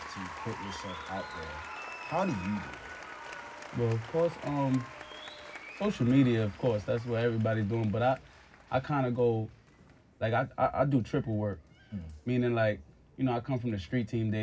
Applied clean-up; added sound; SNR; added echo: none; Applause; 15 dB; reverberation time 0.4 s.